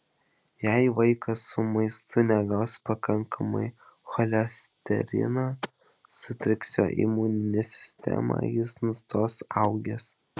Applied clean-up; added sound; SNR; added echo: none; none; none; none.